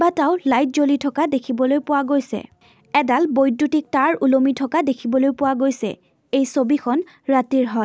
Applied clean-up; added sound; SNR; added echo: none; none; none; none.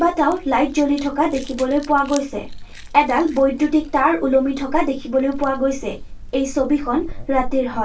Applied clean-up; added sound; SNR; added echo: none; Chewing, mastication; 12 dB; reverberation time 0.1 s.